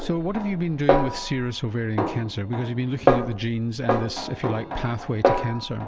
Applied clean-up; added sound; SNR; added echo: none; Snare drum; 0 dB; none.